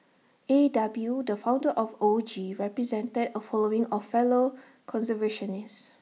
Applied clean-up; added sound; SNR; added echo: none; none; none; none.